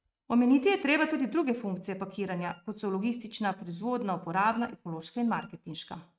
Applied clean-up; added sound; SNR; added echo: neural mask model RNNoise.